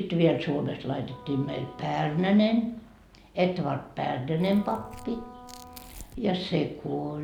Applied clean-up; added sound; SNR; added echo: none; Tearing + Wind instrument, woodwind instrument; 19 dB; none.